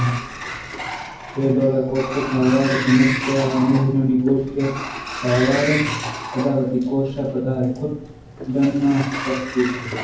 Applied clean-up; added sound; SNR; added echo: none; Sliding door; 9 dB; reverberation time 0.9 s.